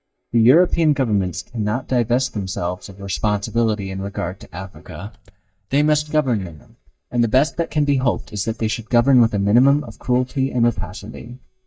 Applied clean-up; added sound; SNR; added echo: neural mask model DeepFilterNet 3.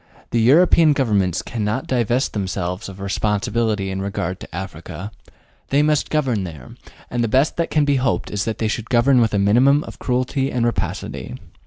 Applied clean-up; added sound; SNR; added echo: none; none; none; none.